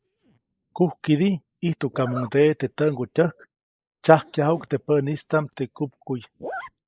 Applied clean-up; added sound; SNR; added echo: neural mask model Resemble Enhance denoiser.